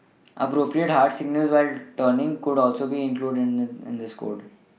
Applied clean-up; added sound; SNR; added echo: none; none; none; none.